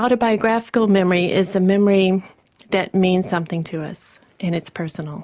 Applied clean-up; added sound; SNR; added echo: none; none; none; none.